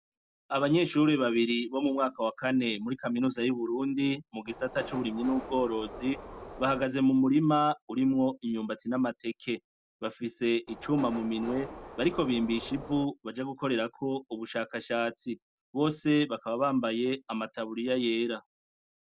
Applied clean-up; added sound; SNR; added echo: none; Subway, metro, underground; 13 dB; none.